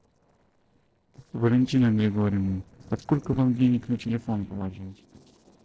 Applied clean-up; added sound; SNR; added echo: neural separator model SepFormer DNS4.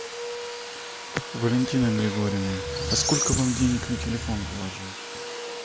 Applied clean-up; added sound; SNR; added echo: none; Domestic sounds, home sounds + Squeak; 4 dB; none.